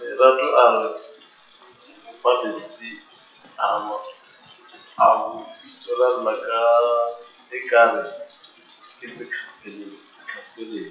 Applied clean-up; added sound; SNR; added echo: classical method WPE with log-MMSE.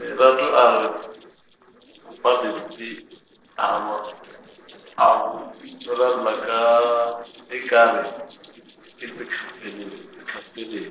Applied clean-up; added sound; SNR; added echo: neural separator model SepFormer DNS4.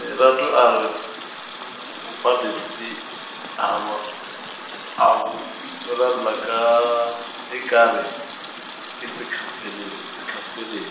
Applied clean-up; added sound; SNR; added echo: none; Water tap, faucet; 12 dB; reverberation time 0.9 s.